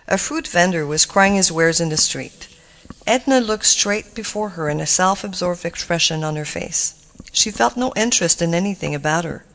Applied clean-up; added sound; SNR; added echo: none; none; none; reverberation time 0.4 s.